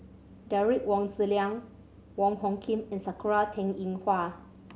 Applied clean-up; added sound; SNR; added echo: none; none; none; none.